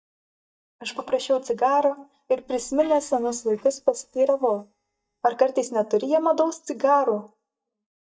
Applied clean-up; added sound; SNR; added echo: neural mask model DeepFilterNet 3.